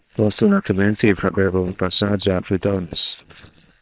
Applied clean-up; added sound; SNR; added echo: neural separator model SepFormer WHAM!.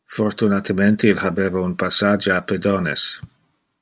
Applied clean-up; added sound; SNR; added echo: none; none; none; none.